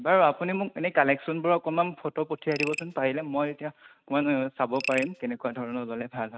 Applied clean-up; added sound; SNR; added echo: neural mask model RNNoise.